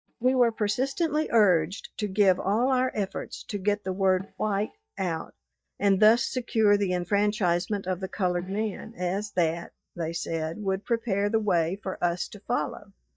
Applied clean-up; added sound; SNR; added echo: neural mask model DeepFilterNet 3.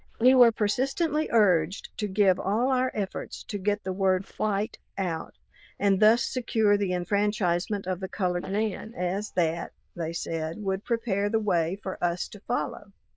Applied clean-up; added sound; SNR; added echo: neural diffusion model UNIVERSE++.